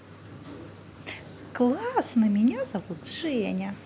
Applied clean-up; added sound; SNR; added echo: none; none; none; none.